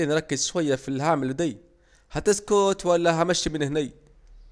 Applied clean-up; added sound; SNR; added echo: none; none; none; none.